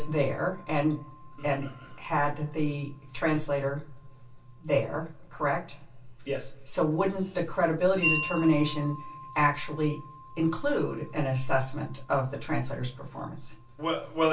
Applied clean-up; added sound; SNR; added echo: none; Wind chime; 14 dB; reverberation time 0.2 s.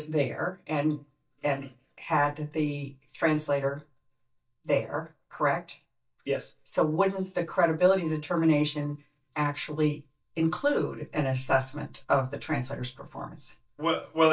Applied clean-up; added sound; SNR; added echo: neural mask model DeepFilterNet 3.